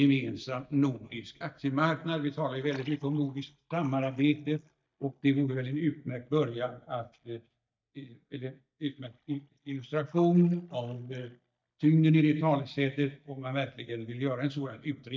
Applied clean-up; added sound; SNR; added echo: neural mask model DeepFilterNet 3.